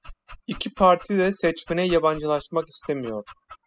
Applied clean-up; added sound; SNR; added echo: classical method spectral subtraction.